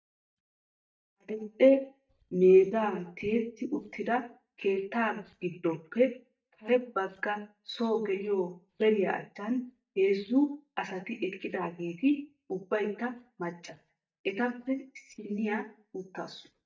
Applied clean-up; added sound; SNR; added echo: neural mask model DeepFilterNet 3.